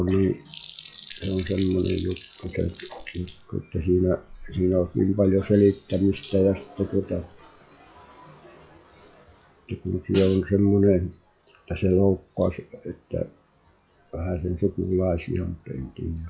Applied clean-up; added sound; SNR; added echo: classical method log-MMSE.